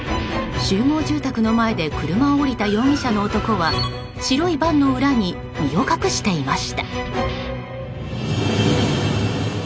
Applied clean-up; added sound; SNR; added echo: none; Car; 18 dB; none.